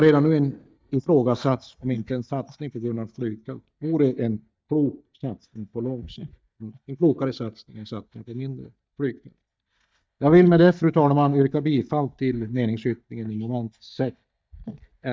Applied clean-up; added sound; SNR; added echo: neural mask model DeepFilterNet 3.